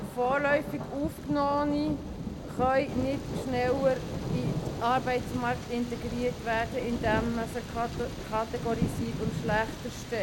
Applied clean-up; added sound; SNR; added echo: none; Thunder; 4 dB; none.